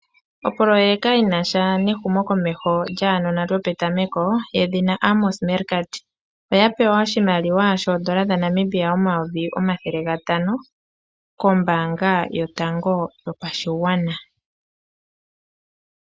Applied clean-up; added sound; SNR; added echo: none; none; none; none.